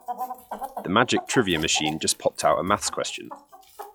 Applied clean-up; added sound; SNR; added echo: classical method log-MMSE.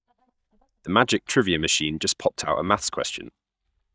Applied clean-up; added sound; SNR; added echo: neural mask model DeepFilterNet 3.